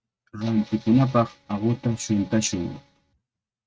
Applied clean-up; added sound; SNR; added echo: neural mask model RNNoise.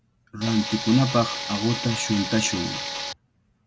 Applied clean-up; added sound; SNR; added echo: none; Tools; 6 dB; none.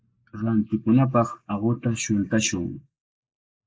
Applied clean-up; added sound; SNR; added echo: neural mask model Resemble Enhance denoiser.